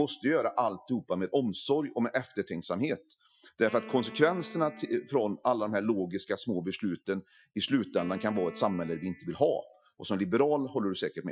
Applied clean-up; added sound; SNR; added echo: classical method Wiener filter.